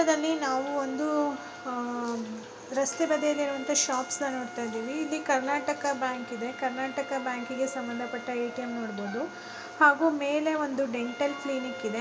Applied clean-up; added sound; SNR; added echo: none; Trumpet; 15 dB; reverberation time 2.7 s.